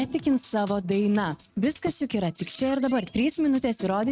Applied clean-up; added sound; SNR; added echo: neural mask model RNNoise.